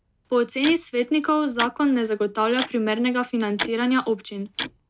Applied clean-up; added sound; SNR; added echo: none; Tick-tock; 13 dB; none.